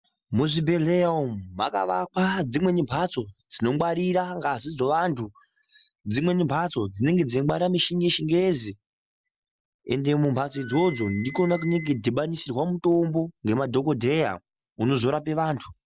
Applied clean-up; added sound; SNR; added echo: none; Wind instrument, woodwind instrument; 18 dB; none.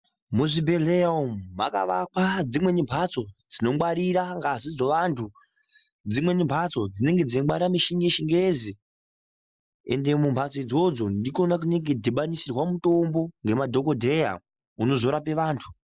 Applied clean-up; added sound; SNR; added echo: neural mask model Resemble Enhance denoiser.